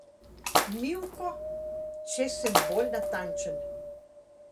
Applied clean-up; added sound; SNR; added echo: none; Wind + Splash, splatter; -3 dB; none.